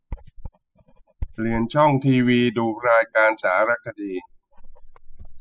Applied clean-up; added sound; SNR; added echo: classical method spectral subtraction.